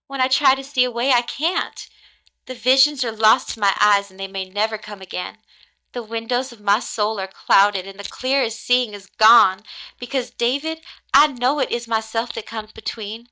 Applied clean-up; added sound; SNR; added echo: neural mask model DeepFilterNet 3.